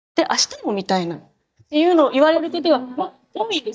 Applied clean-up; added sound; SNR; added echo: neural mask model DeepFilterNet 3.